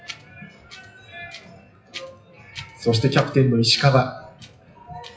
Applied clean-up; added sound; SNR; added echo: classical method WPE with log-MMSE.